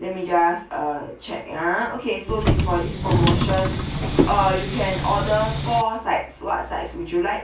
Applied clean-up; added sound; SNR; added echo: none; Subway, metro, underground; -2 dB; reverberation time 0.3 s.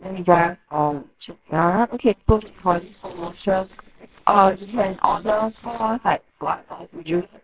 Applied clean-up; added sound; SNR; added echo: neural separator model SepFormer WHAMR!.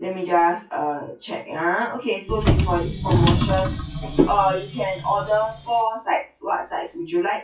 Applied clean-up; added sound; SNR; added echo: classical method WPE with log-MMSE.